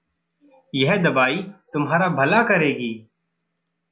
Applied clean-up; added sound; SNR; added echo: none; none; none; none.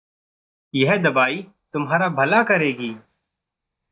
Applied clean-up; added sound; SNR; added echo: neural mask model DeepFilterNet 3.